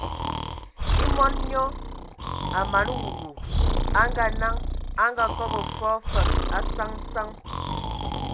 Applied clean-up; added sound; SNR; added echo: none; Breathing; -2 dB; none.